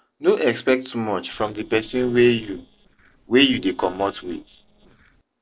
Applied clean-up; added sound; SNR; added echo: neural separator model SepFormer DNS4.